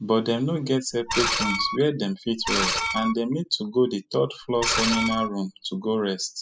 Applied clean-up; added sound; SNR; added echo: classical method spectral subtraction.